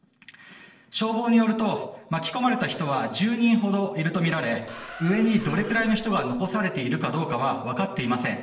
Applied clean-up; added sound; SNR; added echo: neural separator model SepFormer DNS4.